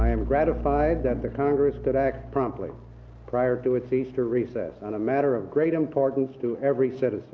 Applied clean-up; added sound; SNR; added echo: none; Bowed string instrument; 10 dB; none.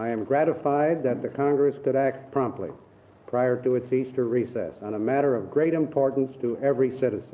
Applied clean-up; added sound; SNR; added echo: none; none; none; none.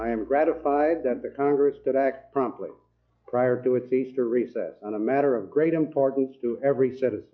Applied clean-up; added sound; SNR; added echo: classical method log-MMSE.